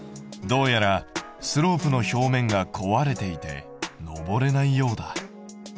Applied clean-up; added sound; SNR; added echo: none; none; none; none.